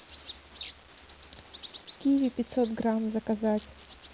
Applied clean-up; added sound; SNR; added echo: none; Bird vocalization, bird call, bird song; 10 dB; none.